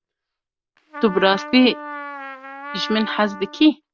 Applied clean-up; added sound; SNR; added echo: none; Trumpet; 13 dB; none.